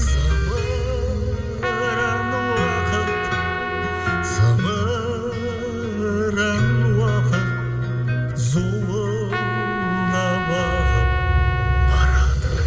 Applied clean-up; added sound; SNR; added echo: none; Trumpet; 7 dB; reverberation time 2.1 s.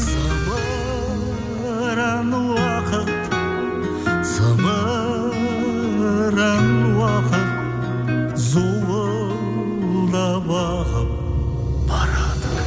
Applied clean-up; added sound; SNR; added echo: none; none; none; none.